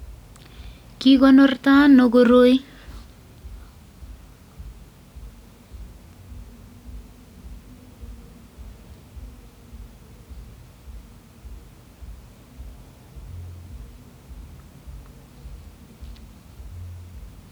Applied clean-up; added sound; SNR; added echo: none; none; none; none.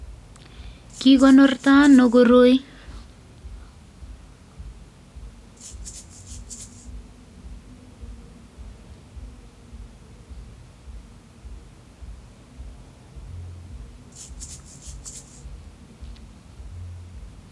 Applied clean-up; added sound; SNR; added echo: none; Rattle (instrument); 20 dB; none.